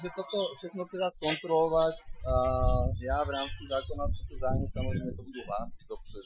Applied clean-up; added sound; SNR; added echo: classical method Wiener filter.